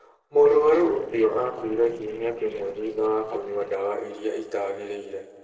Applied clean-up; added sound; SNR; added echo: neural separator model SepFormer DNS4.